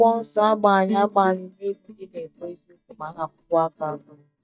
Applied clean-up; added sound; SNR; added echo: neural mask model DeepFilterNet 3.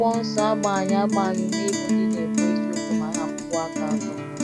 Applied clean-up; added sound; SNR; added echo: none; Guitar; -3 dB; none.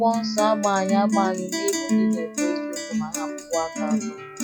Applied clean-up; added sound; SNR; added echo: classical method log-MMSE.